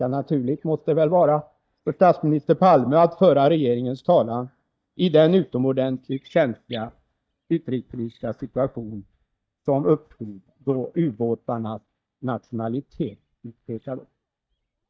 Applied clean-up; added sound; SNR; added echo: neural mask model DeepFilterNet 3.